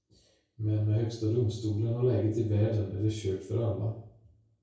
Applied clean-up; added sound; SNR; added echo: none; none; none; reverberation time 0.6 s.